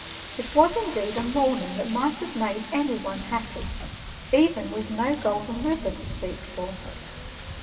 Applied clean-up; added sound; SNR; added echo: none; Rain; 10 dB; reverberation time 2.7 s.